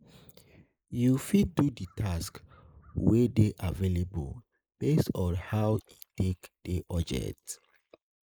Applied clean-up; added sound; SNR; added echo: neural mask model Resemble Enhance denoiser.